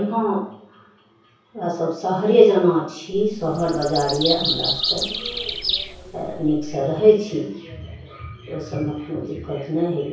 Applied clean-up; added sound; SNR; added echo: none; Bird vocalization, bird call, bird song; 5 dB; reverberation time 0.6 s.